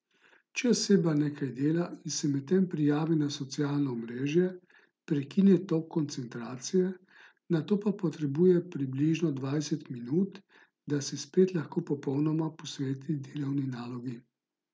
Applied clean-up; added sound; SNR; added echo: none; none; none; none.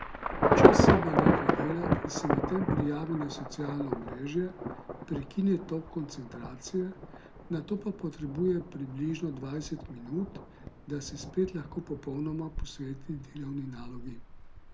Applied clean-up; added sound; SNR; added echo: none; Thunder / Traffic noise, roadway noise / Rain / Insect; -4 dB; none.